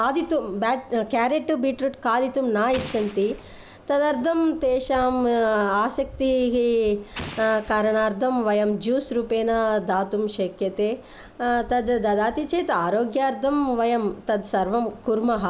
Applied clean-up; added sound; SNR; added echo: none; Explosion; 15 dB; none.